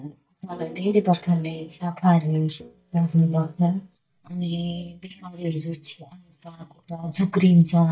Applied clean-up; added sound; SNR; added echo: neural mask model DeepFilterNet 3.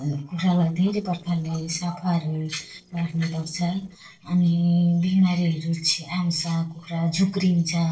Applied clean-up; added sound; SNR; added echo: neural separator model SepFormer DNS4.